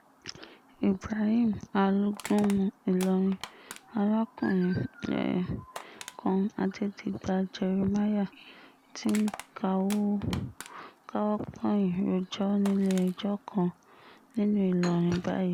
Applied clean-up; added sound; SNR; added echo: none; Chirp, tweet + Crushing; 19 dB; none.